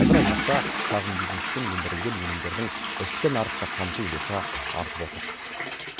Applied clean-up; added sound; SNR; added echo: none; Toilet flush / Water; -3 dB; none.